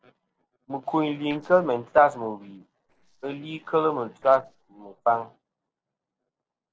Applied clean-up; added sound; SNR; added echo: neural separator model SepFormer DNS4.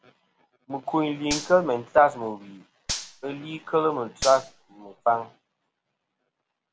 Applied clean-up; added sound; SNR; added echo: none; Gunshot, gunfire; 10 dB; none.